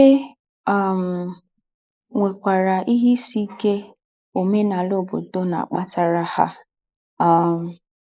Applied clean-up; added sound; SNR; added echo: neural mask model Resemble Enhance denoiser.